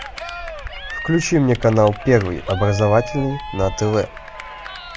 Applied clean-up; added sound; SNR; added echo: none; Cheering; 13 dB; none.